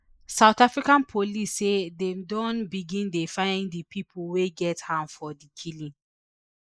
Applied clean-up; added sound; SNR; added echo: neural mask model Resemble Enhance denoiser.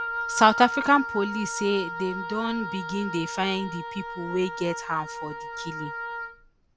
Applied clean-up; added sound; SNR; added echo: none; Wind instrument, woodwind instrument; 7 dB; none.